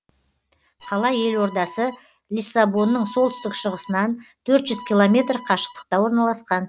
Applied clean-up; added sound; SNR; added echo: none; Bowed string instrument; 16 dB; none.